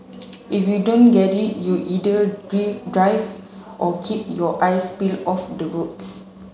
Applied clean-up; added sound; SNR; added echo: none; none; none; none.